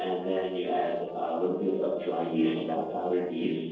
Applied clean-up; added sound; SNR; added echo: neural separator model SepFormer DNS4.